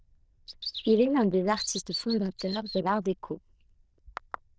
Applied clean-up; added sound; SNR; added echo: neural diffusion model UNIVERSE++.